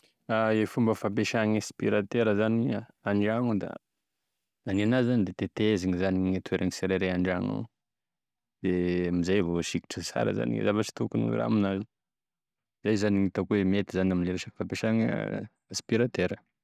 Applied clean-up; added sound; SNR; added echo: none; none; none; none.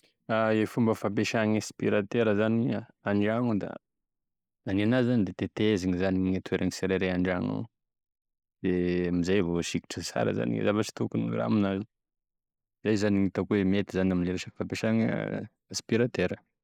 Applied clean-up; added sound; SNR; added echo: neural mask model Resemble Enhance denoiser.